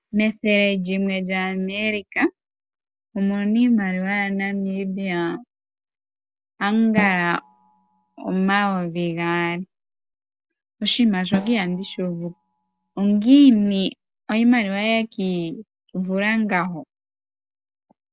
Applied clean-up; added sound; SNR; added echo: none; Snare drum; 12 dB; none.